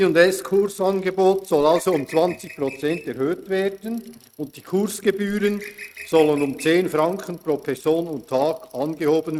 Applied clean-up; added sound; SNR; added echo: neural mask model RNNoise.